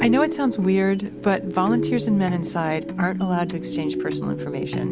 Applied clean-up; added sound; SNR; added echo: none; Subway, metro, underground / Train; 16 dB; none.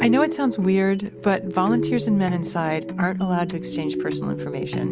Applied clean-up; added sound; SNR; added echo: none; none; none; none.